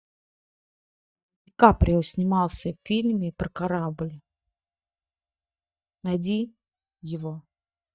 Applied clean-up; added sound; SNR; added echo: neural mask model DeepFilterNet 3.